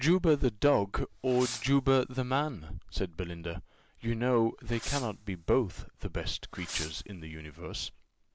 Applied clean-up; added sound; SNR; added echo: none; Fireworks; 15 dB; none.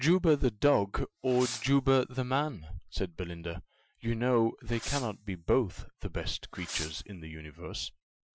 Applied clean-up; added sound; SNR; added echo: classical method Wiener filter.